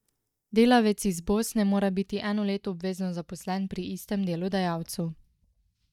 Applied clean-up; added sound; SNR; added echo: neural mask model DeepFilterNet 3.